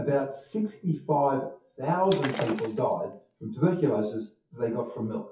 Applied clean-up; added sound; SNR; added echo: classical method WPE with log-MMSE.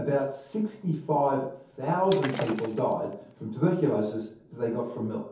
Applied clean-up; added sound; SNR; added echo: none; Shatter; 10 dB; reverberation time 0.6 s.